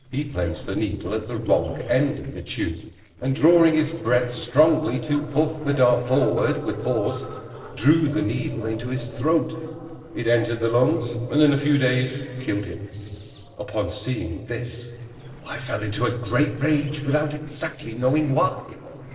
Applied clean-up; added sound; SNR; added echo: neural separator model SepFormer DNS4.